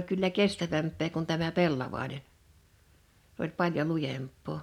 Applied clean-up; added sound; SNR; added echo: none; none; none; none.